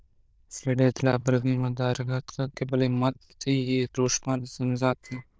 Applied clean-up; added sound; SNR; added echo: neural diffusion model UNIVERSE++.